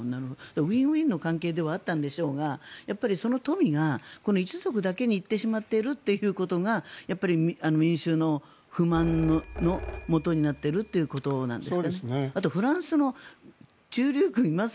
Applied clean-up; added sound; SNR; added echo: none; Telephone; 13 dB; none.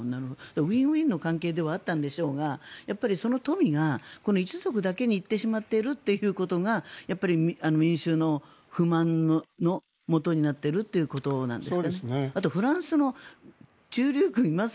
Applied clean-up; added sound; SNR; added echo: neural mask model Resemble Enhance denoiser.